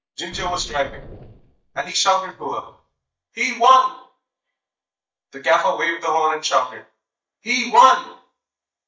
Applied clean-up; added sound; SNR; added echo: neural mask model DeepFilterNet 3.